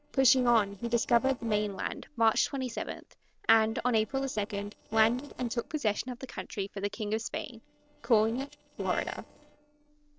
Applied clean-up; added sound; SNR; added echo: neural separator model SepFormer DNS4.